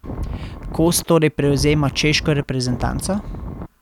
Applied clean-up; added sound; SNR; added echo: none; Wind; 8 dB; none.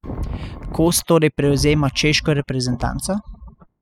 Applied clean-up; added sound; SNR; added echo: classical method spectral subtraction.